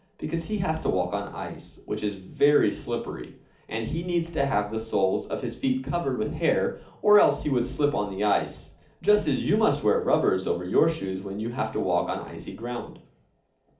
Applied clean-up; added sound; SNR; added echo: none; none; none; reverberation time 0.4 s.